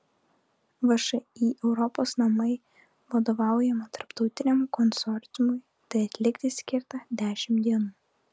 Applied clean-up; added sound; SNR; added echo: none; none; none; none.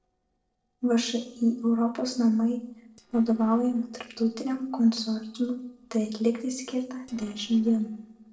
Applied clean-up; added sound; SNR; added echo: neural separator model SepFormer DNS4.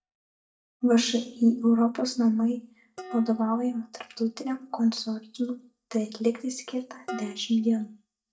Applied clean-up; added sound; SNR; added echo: neural mask model DeepFilterNet 3.